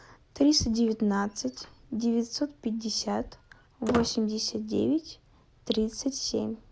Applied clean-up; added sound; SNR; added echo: none; Squeak; 12 dB; none.